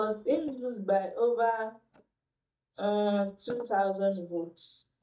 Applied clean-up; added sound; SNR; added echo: neural mask model DeepFilterNet 3.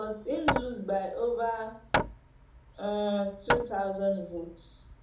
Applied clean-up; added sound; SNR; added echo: none; Hammer; 3 dB; reverberation time 0.9 s.